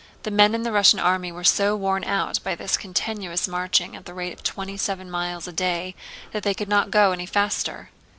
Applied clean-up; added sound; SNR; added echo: none; none; none; none.